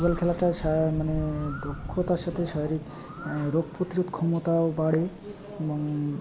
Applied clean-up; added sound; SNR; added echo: none; Bird; 13 dB; none.